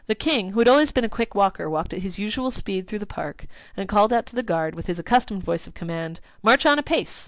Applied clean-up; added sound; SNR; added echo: none; none; none; none.